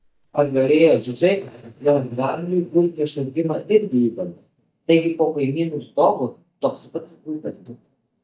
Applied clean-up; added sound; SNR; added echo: neural mask model DeepFilterNet 3.